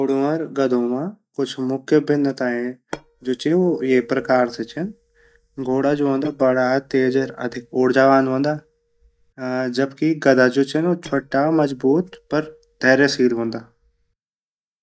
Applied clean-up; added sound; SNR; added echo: neural mask model DeepFilterNet 3.